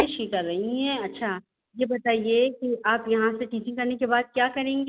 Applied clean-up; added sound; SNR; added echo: none; Writing; 13 dB; none.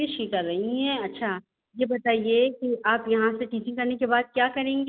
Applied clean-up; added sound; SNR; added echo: none; none; none; none.